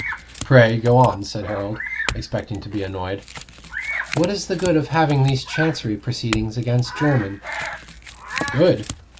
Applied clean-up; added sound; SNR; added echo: none; Bird vocalization, bird call, bird song + Chink, clink / Domestic sounds, home sounds; 10 dB; none.